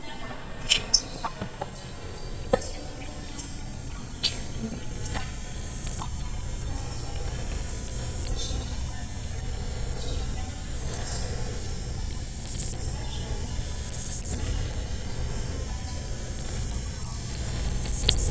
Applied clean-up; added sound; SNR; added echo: neural mask model DeepFilterNet 3.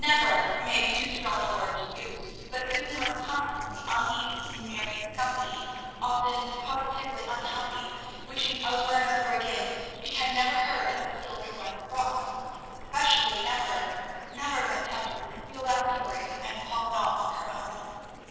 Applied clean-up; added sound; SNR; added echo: neural separator model SepFormer DNS4.